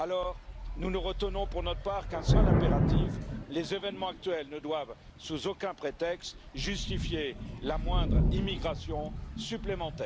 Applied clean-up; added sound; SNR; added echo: none; Thunder / Rain; -4 dB; none.